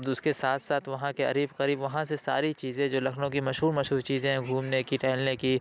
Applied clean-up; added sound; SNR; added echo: none; none; none; none.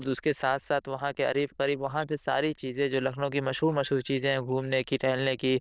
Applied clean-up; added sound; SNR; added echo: neural diffusion model UNIVERSE++.